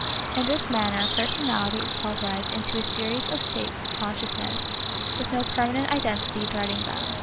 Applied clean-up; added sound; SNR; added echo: none; Cricket; 0 dB; none.